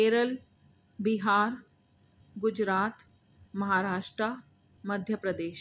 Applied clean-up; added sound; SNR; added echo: none; none; none; none.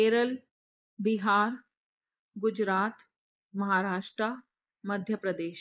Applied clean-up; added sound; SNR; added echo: neural mask model Resemble Enhance denoiser.